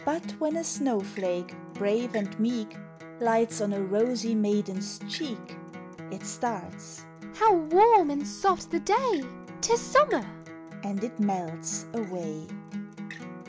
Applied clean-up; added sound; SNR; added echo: none; Acoustic guitar; 13 dB; none.